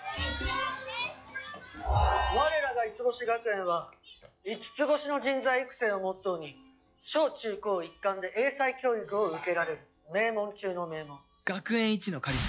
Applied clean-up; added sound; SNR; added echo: classical method log-MMSE.